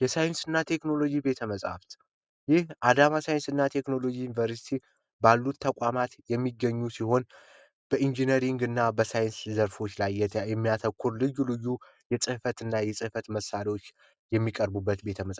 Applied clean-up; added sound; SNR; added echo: none; none; none; none.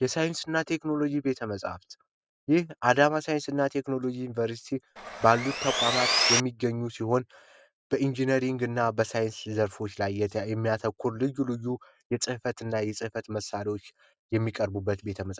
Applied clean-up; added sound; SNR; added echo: none; Sawing; -2 dB; none.